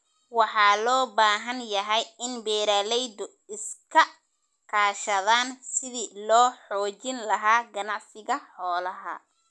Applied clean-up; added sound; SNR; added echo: none; none; none; none.